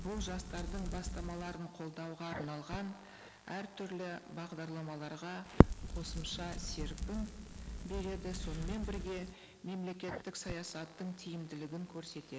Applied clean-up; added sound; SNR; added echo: none; Crackle; -4 dB; none.